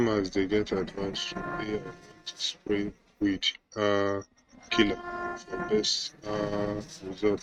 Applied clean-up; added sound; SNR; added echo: neural mask model RNNoise.